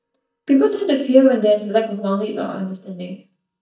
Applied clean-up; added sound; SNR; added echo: neural mask model DeepFilterNet 3.